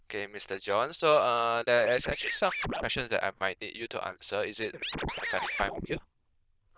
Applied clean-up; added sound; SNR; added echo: neural diffusion model UNIVERSE++.